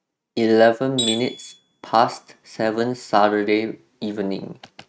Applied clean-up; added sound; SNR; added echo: neural mask model RNNoise.